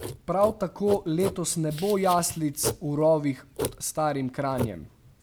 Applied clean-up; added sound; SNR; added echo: none; Writing; 10 dB; none.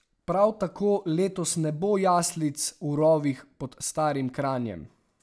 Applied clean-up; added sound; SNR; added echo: none; none; none; none.